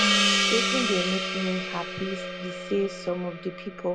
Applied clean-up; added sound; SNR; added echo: none; Gong; -3 dB; none.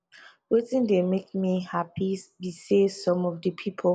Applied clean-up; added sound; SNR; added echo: none; none; none; none.